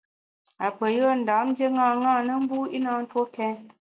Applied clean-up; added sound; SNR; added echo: none; none; none; none.